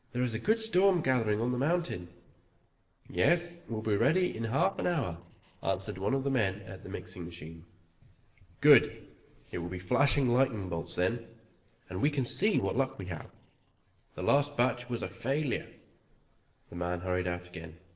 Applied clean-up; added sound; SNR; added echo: neural separator model SepFormer DNS4.